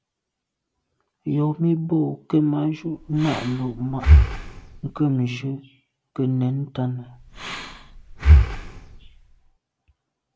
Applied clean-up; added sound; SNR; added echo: none; Breathing; -5 dB; none.